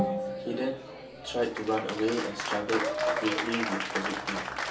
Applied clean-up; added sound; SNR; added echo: none; Applause; 0 dB; reverberation time 0.2 s.